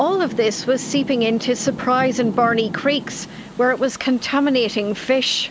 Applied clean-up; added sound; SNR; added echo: none; Rain; 13 dB; none.